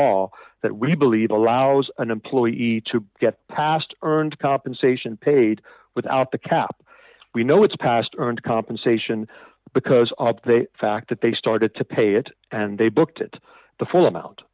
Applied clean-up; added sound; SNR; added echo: none; none; none; none.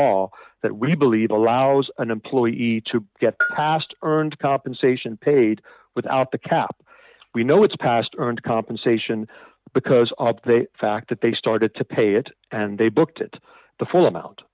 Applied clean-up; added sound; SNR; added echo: neural mask model RNNoise.